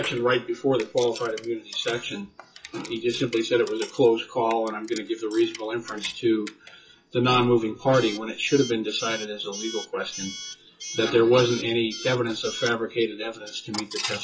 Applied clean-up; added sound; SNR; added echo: classical method WPE with log-MMSE.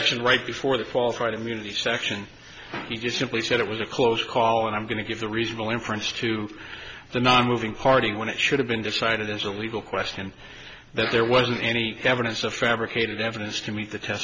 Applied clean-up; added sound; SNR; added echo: none; none; none; none.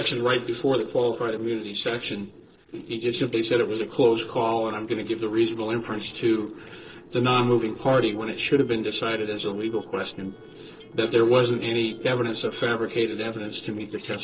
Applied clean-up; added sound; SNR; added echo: neural separator model SepFormer DNS4.